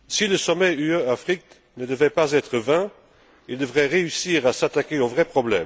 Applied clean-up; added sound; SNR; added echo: none; none; none; none.